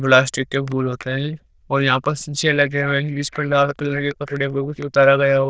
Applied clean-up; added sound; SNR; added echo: neural diffusion model UNIVERSE++.